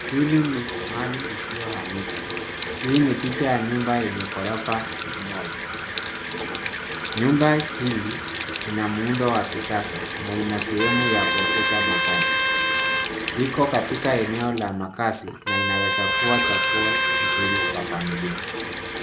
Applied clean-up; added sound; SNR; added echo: none; Sink (filling or washing) / Water tap, faucet + Trumpet; -1 dB; none.